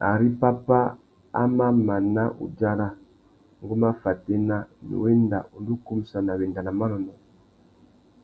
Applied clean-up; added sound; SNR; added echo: none; none; none; none.